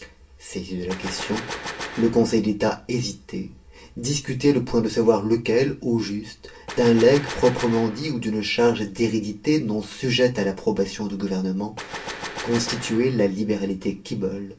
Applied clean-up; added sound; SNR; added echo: none; Gunshot, gunfire; 12 dB; reverberation time 0.2 s.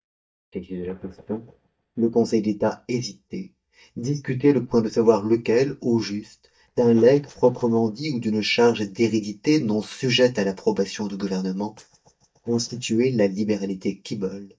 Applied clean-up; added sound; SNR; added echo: neural mask model DeepFilterNet 3.